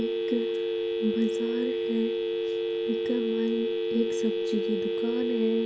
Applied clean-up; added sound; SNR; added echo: none; Telephone; -3 dB; none.